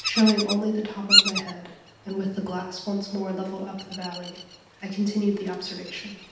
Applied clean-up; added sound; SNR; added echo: none; Bird vocalization, bird call, bird song; 2 dB; reverberation time 0.8 s.